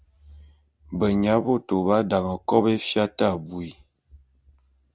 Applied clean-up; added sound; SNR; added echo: none; none; none; none.